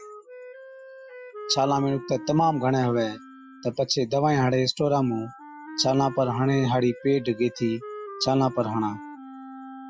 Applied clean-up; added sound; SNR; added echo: classical method Wiener filter.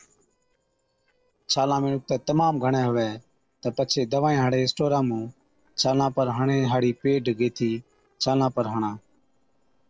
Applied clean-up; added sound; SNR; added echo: neural separator model SepFormer DNS4.